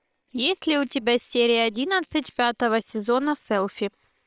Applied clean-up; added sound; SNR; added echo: neural separator model SepFormer WHAM!.